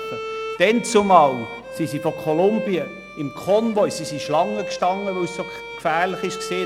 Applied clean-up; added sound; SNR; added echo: none; Bowed string instrument; 11 dB; none.